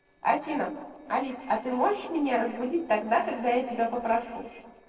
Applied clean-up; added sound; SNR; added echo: neural separator model SepFormer DNS4.